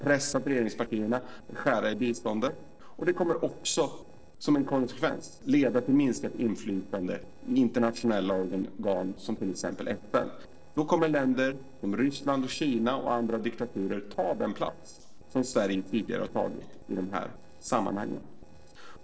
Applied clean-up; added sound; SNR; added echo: neural separator model SepFormer DNS4.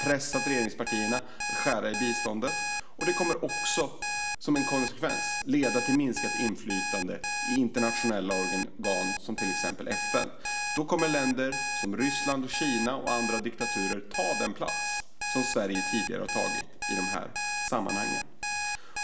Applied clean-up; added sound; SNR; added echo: none; Alarm; 1 dB; reverberation time 0.7 s.